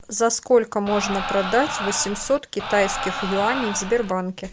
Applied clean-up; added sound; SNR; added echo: none; Crowd; 6 dB; none.